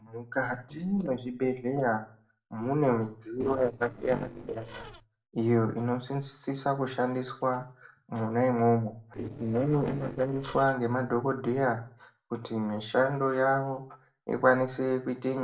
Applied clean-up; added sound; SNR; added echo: neural separator model SepFormer DNS4.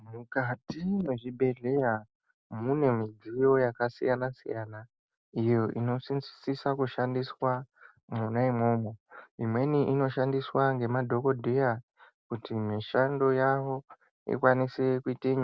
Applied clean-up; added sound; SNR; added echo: none; none; none; none.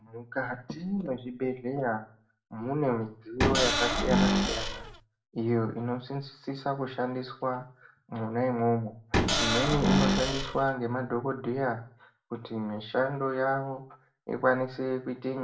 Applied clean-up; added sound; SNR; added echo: none; Cupboard open or close / Door; -4 dB; reverberation time 0.4 s.